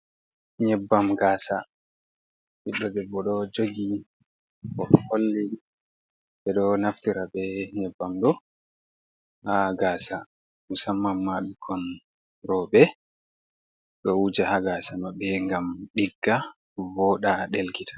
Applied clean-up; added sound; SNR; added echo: none; none; none; none.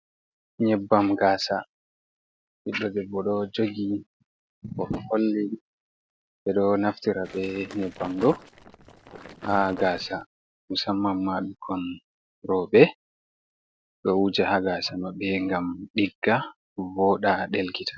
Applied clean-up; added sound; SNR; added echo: neural separator model SepFormer DNS4.